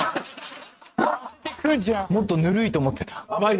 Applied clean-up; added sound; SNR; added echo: neural mask model RNNoise.